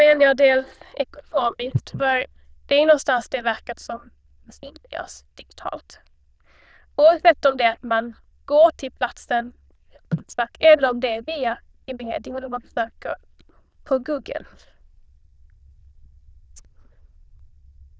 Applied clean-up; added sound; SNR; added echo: neural diffusion model UNIVERSE++.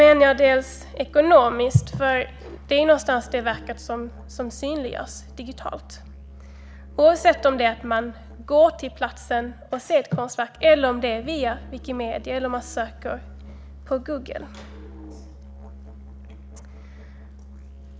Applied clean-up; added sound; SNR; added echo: none; Musical instrument; 18 dB; none.